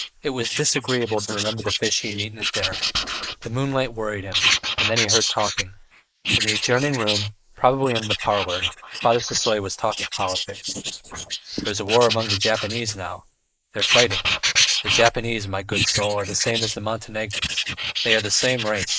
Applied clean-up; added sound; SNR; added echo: neural mask model Resemble Enhance denoiser.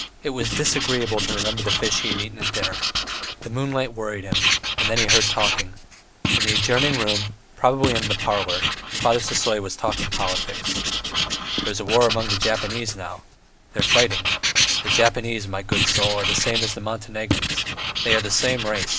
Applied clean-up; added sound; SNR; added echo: none; Writing; 0 dB; none.